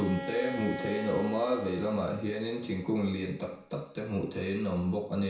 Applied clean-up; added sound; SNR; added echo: none; Bowed string instrument; 12 dB; reverberation time 0.6 s.